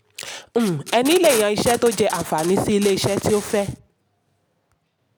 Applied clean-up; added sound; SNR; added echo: none; Packing tape, duct tape; 11 dB; none.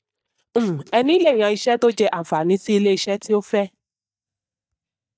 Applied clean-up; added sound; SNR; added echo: neural mask model DeepFilterNet 3.